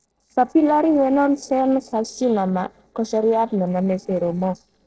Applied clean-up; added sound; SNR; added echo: neural separator model SepFormer DNS4.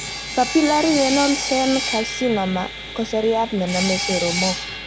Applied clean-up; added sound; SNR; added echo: none; Sawing; 6 dB; none.